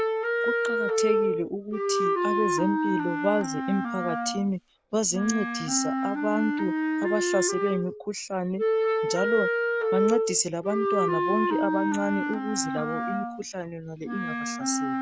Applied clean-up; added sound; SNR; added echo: none; Wind instrument, woodwind instrument; -2 dB; none.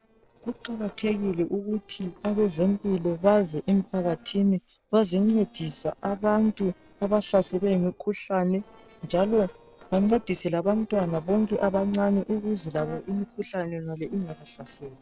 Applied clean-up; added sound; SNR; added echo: neural separator model SepFormer DNS4.